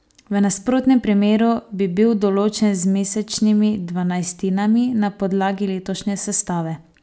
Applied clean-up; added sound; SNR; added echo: none; none; none; none.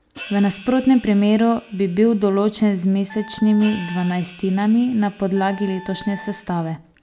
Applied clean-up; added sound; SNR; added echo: none; Wind instrument, woodwind instrument + Hi-hat; 19 dB; none.